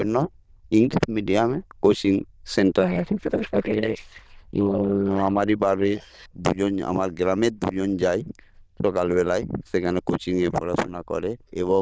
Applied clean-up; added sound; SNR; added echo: neural diffusion model UNIVERSE++.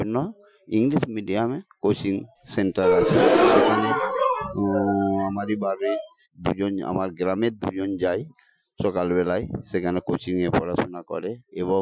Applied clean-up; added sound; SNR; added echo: classical method Wiener filter.